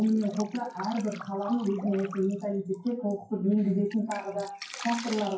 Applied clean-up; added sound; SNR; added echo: classical method WPE with log-MMSE.